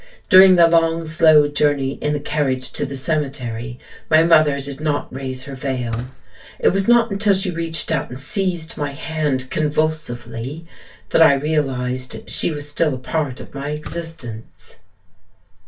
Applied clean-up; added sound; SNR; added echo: none; Fireworks; 19 dB; reverberation time 0.2 s.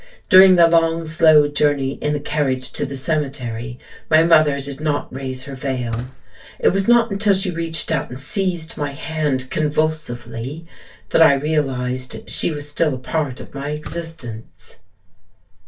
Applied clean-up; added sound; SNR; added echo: neural separator model SepFormer DNS4.